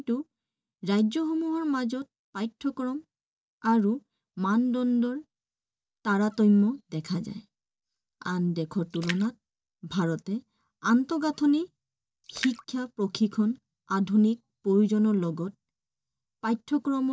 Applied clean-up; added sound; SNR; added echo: neural mask model DeepFilterNet 3.